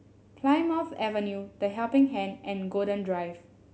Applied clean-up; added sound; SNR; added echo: none; none; none; none.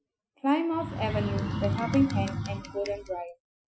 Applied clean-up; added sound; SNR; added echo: classical method Wiener filter.